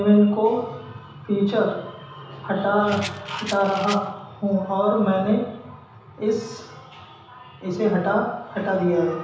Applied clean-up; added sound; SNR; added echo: none; Rattle; 13 dB; reverberation time 0.9 s.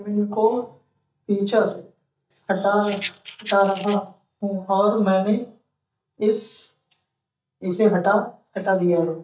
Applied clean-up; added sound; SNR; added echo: neural mask model DeepFilterNet 3.